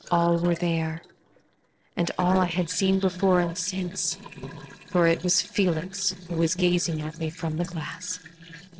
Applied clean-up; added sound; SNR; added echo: neural separator model SepFormer DNS4.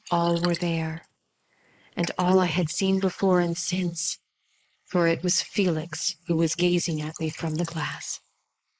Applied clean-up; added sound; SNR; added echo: neural mask model Resemble Enhance denoiser.